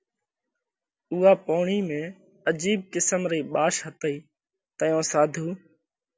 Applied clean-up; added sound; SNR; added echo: none; none; none; none.